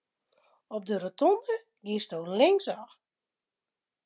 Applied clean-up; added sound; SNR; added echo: none; none; none; none.